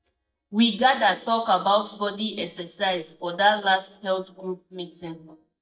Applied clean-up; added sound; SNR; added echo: neural mask model DeepFilterNet 3.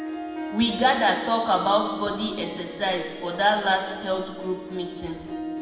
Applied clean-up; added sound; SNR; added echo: none; Harp; 10 dB; reverberation time 1.5 s.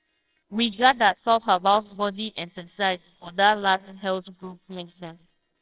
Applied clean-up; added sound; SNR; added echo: neural separator model SepFormer WHAMR!.